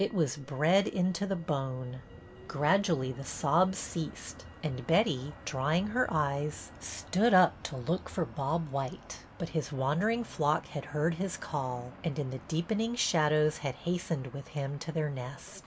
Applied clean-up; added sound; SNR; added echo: none; Motor vehicle (road); 19 dB; none.